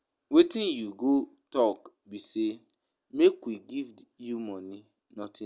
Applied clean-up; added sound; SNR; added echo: none; none; none; none.